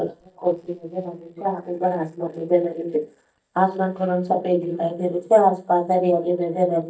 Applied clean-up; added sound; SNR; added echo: neural mask model DeepFilterNet 3.